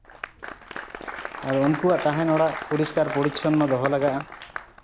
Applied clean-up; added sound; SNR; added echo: none; Applause; 11 dB; none.